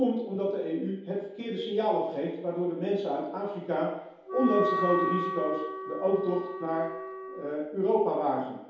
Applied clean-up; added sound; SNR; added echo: none; Wind instrument, woodwind instrument; 5 dB; reverberation time 0.8 s.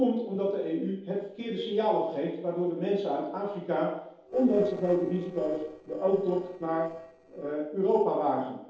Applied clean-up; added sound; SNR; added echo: neural separator model SepFormer DNS4.